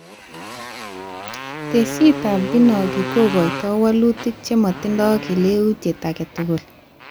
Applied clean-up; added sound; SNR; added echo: none; Motorcycle; 11 dB; none.